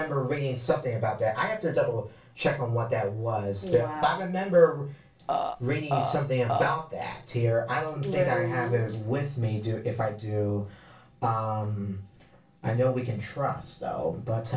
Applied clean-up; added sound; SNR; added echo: none; Burping, eructation; 1 dB; reverberation time 0.2 s.